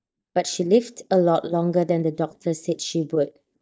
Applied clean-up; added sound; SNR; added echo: neural mask model DeepFilterNet 3.